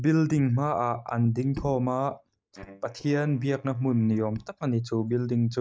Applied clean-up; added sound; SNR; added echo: neural mask model DeepFilterNet 3.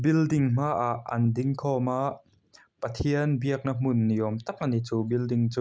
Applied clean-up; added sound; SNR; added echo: none; none; none; none.